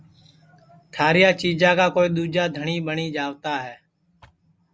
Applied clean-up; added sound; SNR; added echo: none; none; none; none.